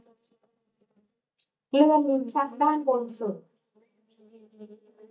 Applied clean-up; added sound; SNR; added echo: neural mask model DeepFilterNet 3.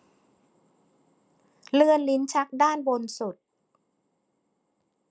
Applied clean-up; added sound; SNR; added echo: none; none; none; none.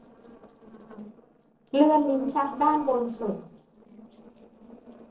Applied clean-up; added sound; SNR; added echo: neural separator model SepFormer DNS4.